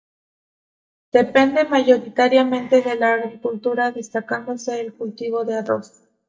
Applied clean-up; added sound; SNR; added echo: neural mask model DeepFilterNet 3.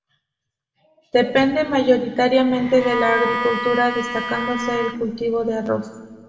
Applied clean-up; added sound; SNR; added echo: none; Bowed string instrument; 6 dB; reverberation time 2.0 s.